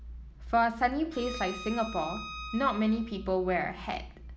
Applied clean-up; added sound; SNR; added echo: none; Bowed string instrument; 14 dB; none.